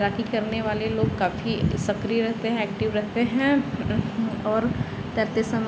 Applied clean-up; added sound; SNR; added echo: none; none; none; none.